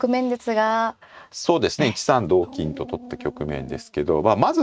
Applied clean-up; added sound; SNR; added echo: neural mask model RNNoise.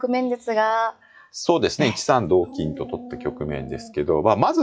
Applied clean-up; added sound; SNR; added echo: classical method log-MMSE.